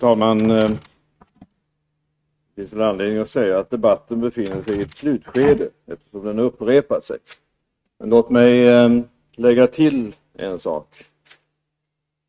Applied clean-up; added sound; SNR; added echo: neural mask model RNNoise.